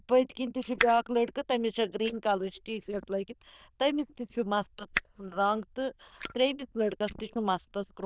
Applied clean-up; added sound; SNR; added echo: neural diffusion model UNIVERSE++.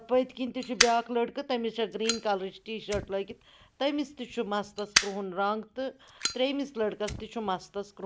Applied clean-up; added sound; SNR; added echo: none; Fire; 5 dB; none.